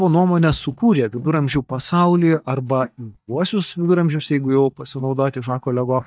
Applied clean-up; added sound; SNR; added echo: neural mask model DeepFilterNet 3.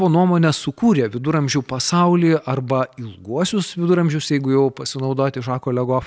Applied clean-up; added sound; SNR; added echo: none; none; none; none.